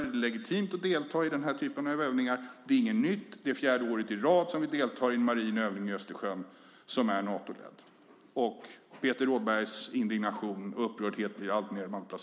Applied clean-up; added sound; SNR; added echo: none; none; none; none.